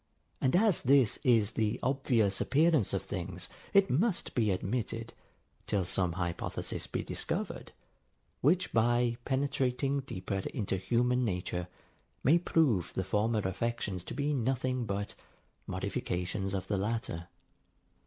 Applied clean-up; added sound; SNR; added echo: none; none; none; none.